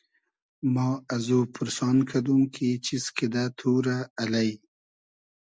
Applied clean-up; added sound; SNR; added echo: none; none; none; none.